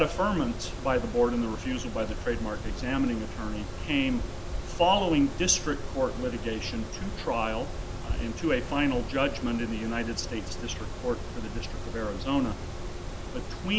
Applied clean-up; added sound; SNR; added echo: none; Mechanisms; 5 dB; none.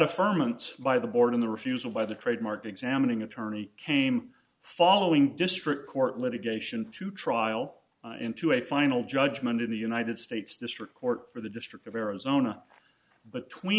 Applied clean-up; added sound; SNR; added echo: none; none; none; none.